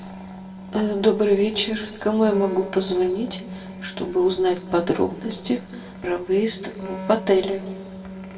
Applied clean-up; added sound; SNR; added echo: none; Wind instrument, woodwind instrument; 14 dB; reverberation time 1.4 s.